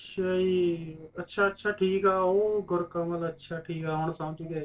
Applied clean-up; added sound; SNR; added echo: neural separator model SepFormer DNS4.